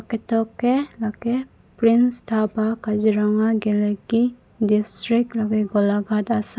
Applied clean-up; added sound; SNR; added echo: none; none; none; none.